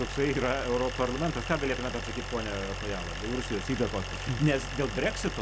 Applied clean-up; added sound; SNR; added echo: none; Idling; 5 dB; none.